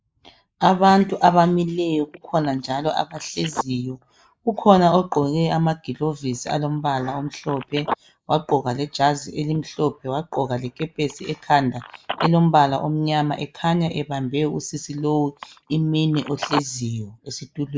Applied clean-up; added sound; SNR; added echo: neural mask model Resemble Enhance denoiser.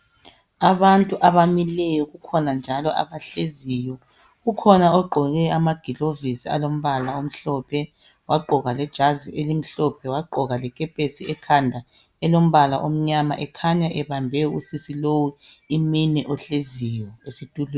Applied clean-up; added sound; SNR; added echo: none; none; none; none.